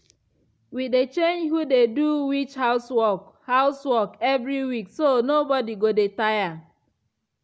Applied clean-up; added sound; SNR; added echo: none; none; none; none.